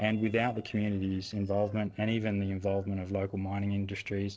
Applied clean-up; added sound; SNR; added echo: neural separator model SepFormer DNS4.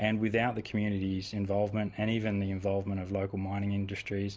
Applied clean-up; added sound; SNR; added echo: none; none; none; none.